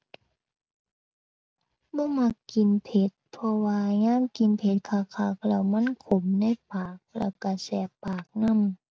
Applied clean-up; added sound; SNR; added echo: none; none; none; none.